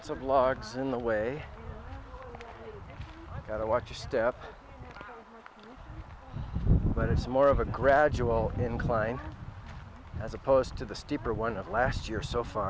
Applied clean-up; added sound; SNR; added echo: none; none; none; none.